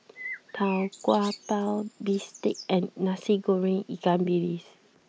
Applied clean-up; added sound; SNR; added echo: neural mask model Resemble Enhance denoiser.